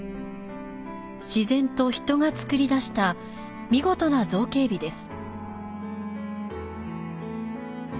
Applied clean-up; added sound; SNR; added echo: none; none; none; none.